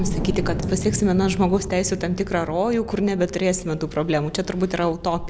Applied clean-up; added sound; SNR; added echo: none; Wind; 10 dB; none.